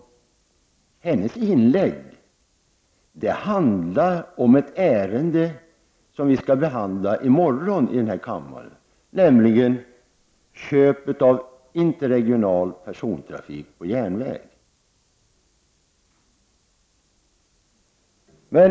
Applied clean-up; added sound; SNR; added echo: none; none; none; none.